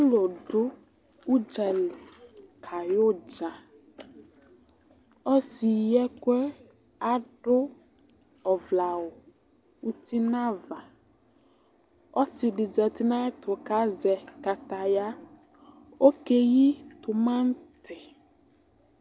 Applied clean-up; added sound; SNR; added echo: none; none; none; none.